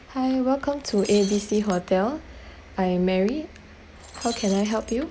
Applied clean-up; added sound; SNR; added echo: none; Shatter; 14 dB; none.